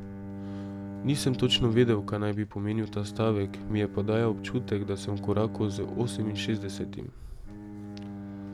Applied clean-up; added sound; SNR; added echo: none; Bowed string instrument; 9 dB; none.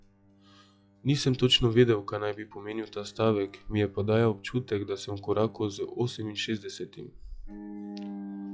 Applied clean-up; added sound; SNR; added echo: classical method log-MMSE.